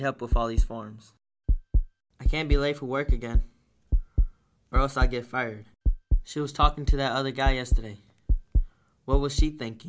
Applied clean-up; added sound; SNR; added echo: none; none; none; none.